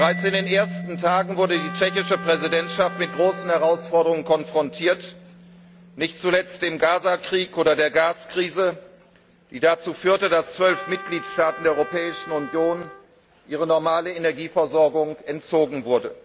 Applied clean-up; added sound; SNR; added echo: none; Trumpet + Mallet percussion; 14 dB; none.